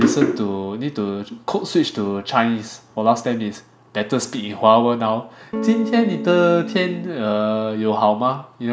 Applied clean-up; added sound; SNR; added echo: none; Electric guitar / Strum; 7 dB; none.